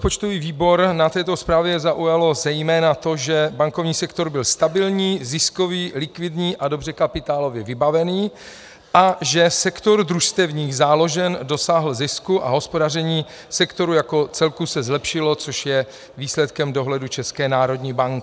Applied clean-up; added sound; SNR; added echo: none; none; none; none.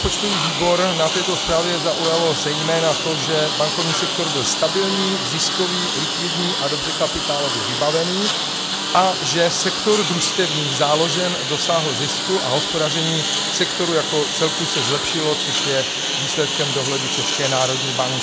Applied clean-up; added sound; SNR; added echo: none; Engine; 0 dB; none.